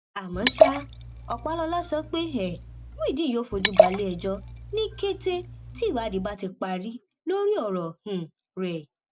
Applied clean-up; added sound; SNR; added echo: none; Liquid; -3 dB; none.